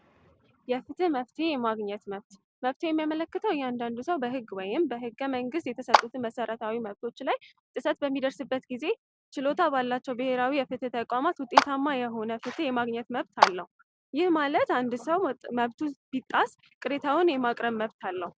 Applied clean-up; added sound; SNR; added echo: none; Clapping; 0 dB; none.